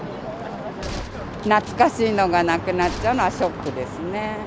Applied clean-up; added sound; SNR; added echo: none; Gunshot, gunfire; 15 dB; none.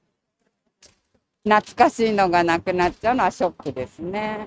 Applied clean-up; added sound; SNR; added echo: neural mask model RNNoise.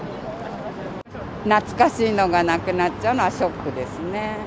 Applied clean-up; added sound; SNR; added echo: none; none; none; none.